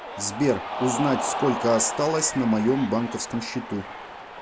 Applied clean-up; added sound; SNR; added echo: none; Cheering; 7 dB; none.